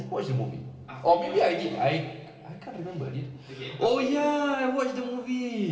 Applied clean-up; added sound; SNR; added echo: none; none; none; reverberation time 2.5 s.